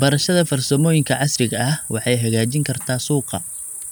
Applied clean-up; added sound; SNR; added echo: none; Cricket; 11 dB; none.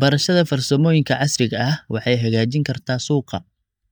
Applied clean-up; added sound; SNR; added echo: neural mask model DeepFilterNet 3.